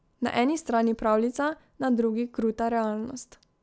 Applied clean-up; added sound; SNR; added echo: none; none; none; none.